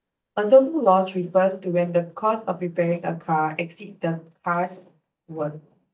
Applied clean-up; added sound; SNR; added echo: neural mask model DeepFilterNet 3.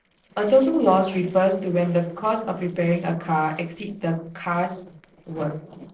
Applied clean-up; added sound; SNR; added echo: neural separator model SepFormer DNS4.